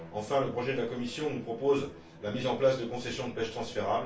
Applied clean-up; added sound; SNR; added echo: none; Bowed string instrument; 19 dB; reverberation time 0.3 s.